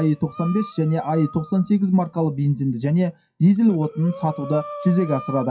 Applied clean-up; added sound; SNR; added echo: classical method WPE with log-MMSE.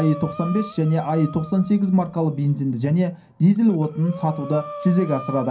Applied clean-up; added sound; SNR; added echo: none; Breathing; 16 dB; reverberation time 0.3 s.